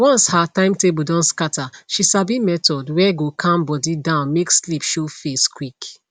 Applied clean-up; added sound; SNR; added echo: none; none; none; none.